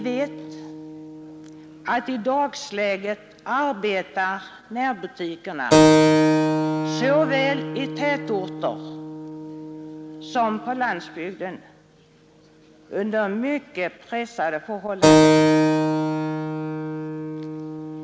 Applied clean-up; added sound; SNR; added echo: none; Keyboard (musical); -4 dB; none.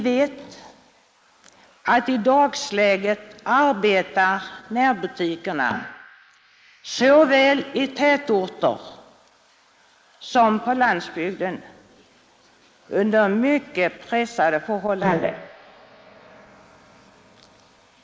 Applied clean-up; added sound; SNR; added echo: neural mask model Resemble Enhance denoiser.